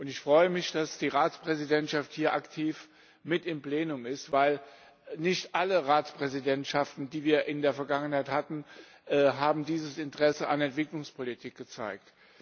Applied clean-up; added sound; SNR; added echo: none; none; none; none.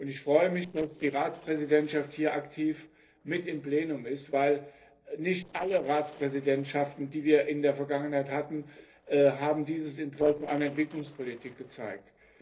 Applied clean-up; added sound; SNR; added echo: neural separator model SepFormer DNS4.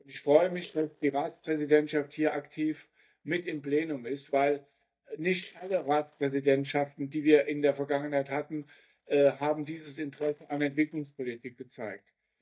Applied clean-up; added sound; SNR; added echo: neural mask model DeepFilterNet 3.